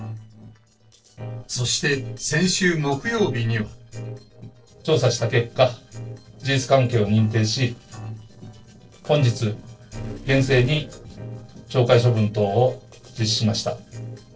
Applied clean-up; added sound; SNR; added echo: neural separator model SepFormer DNS4.